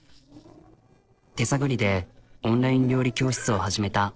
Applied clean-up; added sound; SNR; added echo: neural separator model SepFormer DNS4.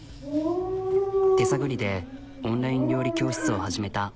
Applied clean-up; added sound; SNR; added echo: none; Dog; -2 dB; none.